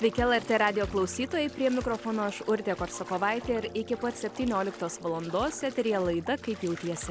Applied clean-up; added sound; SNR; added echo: none; Bathtub (filling or washing) + Brass instrument; 16 dB; none.